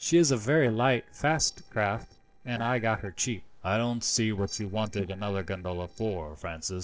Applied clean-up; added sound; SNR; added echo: neural separator model SepFormer DNS4.